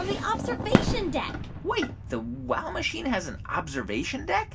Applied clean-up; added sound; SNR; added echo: none; Fireworks; 2 dB; reverberation time 0.2 s.